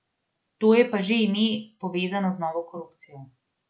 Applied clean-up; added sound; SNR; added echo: none; none; none; none.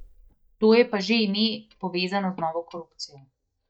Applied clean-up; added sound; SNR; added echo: neural mask model DeepFilterNet 3.